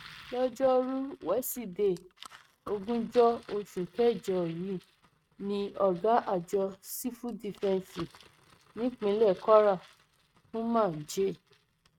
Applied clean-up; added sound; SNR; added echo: neural mask model RNNoise.